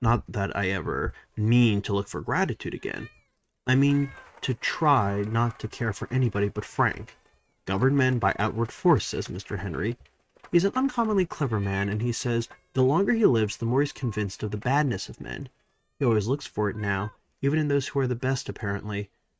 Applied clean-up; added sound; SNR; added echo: neural mask model RNNoise.